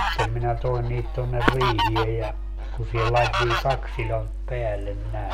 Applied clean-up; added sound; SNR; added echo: none; Fowl; 4 dB; none.